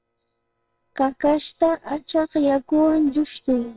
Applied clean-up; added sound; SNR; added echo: neural separator model SepFormer WHAMR!.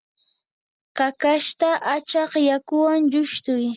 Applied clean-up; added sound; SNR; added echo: none; none; none; none.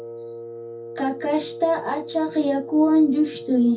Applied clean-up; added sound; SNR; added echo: none; Wind instrument, woodwind instrument; 13 dB; reverberation time 0.3 s.